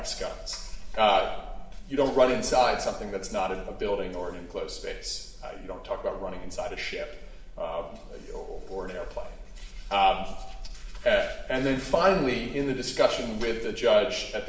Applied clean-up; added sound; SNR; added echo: none; none; none; reverberation time 0.8 s.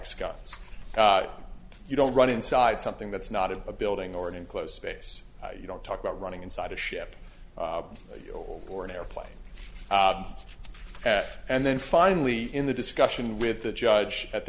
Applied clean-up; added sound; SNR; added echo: none; none; none; none.